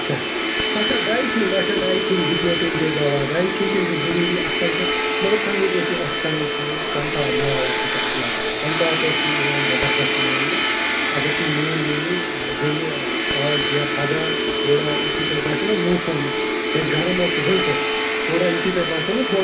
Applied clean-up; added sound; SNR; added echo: none; Domestic sounds, home sounds; -3 dB; reverberation time 0.3 s.